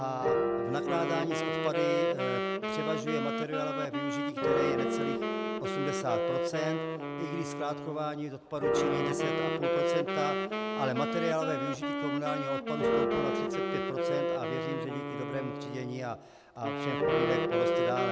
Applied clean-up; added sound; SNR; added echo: none; Piano + Wind instrument, woodwind instrument; -5 dB; none.